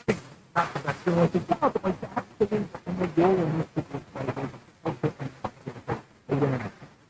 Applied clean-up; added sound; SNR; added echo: neural mask model RNNoise.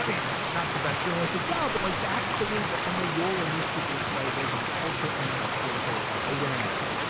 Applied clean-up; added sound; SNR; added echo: none; Stream; -5 dB; none.